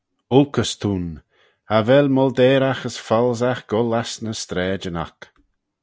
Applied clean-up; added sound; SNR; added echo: none; none; none; none.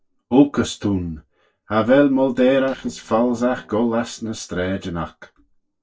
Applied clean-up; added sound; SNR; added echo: neural separator model SepFormer DNS4.